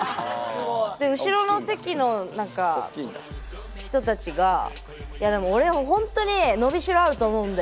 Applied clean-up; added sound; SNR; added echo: none; none; none; none.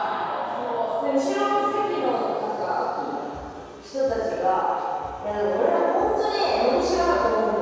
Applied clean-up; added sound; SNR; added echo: none; none; none; reverberation time 2.2 s.